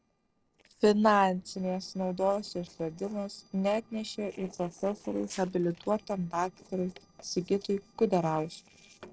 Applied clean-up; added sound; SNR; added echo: neural separator model SepFormer DNS4.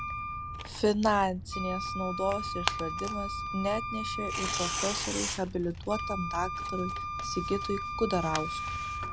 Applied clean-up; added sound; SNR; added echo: none; Tearing + Wind instrument, woodwind instrument; 2 dB; none.